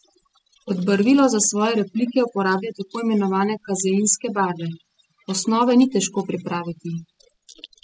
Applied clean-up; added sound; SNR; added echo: classical method spectral subtraction.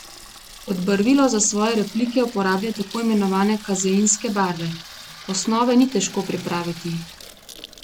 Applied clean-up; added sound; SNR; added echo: none; Sink (filling or washing) / Water tap, faucet; 17 dB; none.